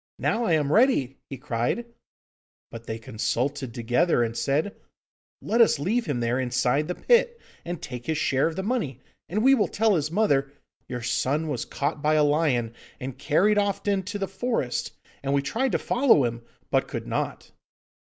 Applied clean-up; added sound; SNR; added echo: none; none; none; none.